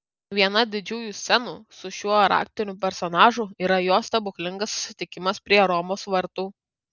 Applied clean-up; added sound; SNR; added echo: none; none; none; none.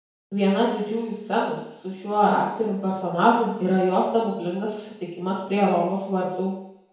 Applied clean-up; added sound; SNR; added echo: none; none; none; reverberation time 0.9 s.